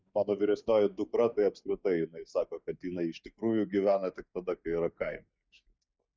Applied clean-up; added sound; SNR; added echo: neural mask model DeepFilterNet 3.